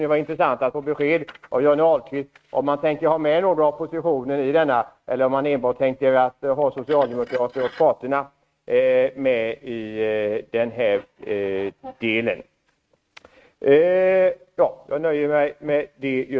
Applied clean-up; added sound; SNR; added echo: neural mask model RNNoise.